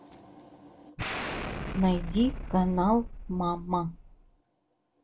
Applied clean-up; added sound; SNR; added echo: none; Explosion; 7 dB; none.